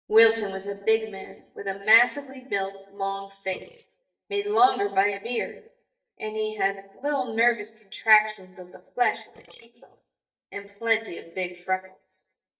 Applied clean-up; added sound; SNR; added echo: neural mask model DeepFilterNet 3.